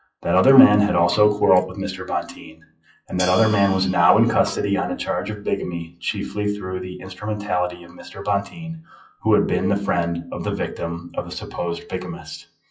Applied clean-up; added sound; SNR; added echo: classical method WPE with log-MMSE.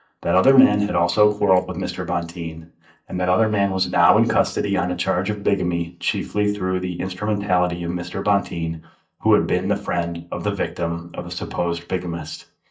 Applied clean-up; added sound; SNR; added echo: neural mask model DeepFilterNet 3.